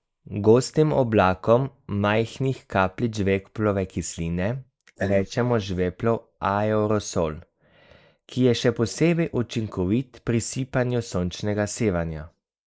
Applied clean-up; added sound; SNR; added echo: neural mask model Resemble Enhance denoiser.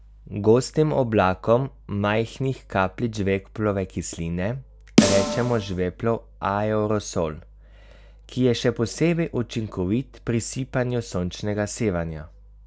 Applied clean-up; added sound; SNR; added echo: none; Snare drum; 0 dB; none.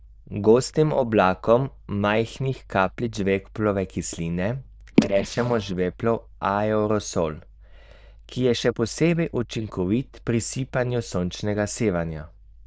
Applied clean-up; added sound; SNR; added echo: neural diffusion model UNIVERSE++.